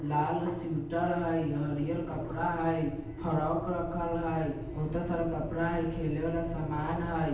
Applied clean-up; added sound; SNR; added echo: none; Engine; 8 dB; reverberation time 0.9 s.